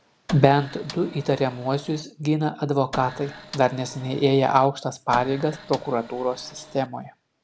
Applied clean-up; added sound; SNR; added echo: none; Printer; 17 dB; none.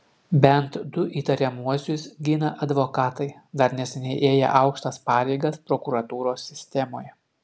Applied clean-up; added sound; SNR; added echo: none; none; none; none.